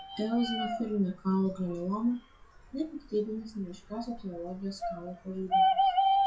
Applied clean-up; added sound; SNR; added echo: classical method WPE with log-MMSE.